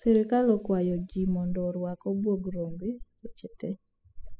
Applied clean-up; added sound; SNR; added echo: classical method spectral subtraction.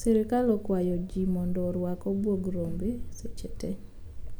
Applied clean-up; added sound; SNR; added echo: none; Walk, footsteps; 7 dB; none.